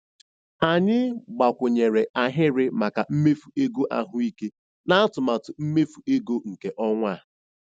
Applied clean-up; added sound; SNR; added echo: none; none; none; none.